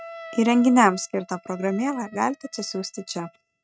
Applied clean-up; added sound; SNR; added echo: neural mask model RNNoise.